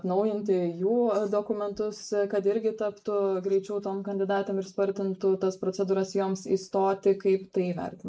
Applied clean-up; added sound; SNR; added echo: neural mask model Resemble Enhance denoiser.